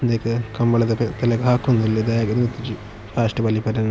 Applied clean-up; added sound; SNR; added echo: none; Car passing by; 15 dB; none.